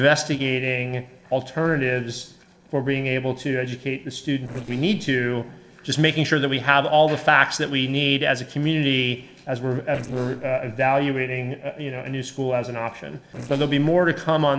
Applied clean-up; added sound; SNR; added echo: neural separator model SepFormer DNS4.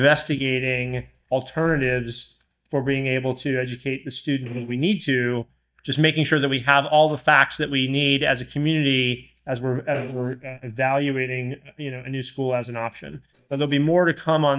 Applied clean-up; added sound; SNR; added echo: neural mask model DeepFilterNet 3.